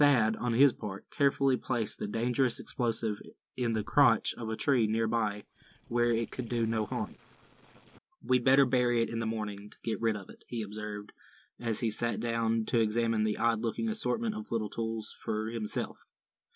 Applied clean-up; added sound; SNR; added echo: neural separator model SepFormer DNS4.